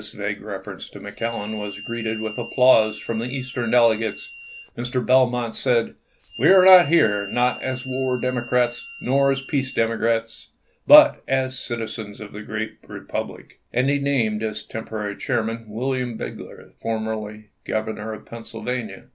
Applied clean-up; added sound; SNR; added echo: none; Harmonica; 14 dB; none.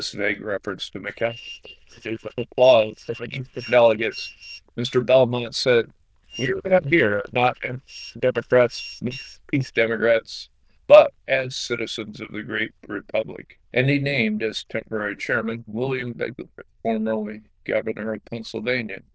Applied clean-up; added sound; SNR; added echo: neural diffusion model UNIVERSE++.